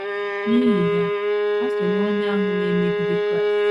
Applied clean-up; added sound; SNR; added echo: neural mask model RNNoise.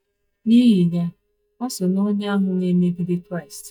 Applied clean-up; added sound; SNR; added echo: neural mask model DeepFilterNet 3.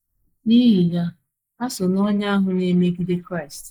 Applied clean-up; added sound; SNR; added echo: neural mask model Resemble Enhance denoiser.